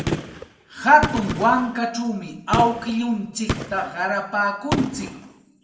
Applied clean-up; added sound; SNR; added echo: none; Gunshot, gunfire; 8 dB; reverberation time 0.6 s.